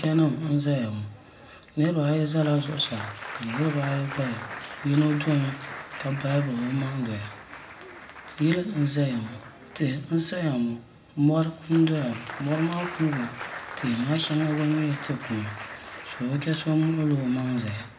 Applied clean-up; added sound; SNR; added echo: none; Applause; 14 dB; reverberation time 0.5 s.